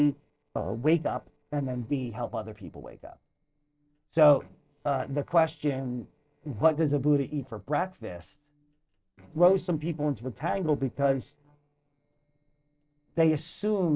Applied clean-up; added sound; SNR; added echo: neural separator model SepFormer DNS4.